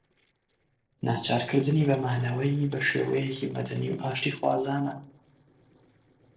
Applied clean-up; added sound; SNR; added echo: neural separator model SepFormer DNS4.